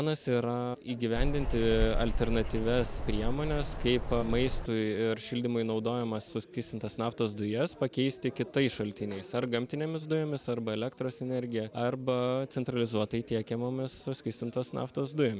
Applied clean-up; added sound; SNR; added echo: none; Bird vocalization, bird call, bird song; 0 dB; none.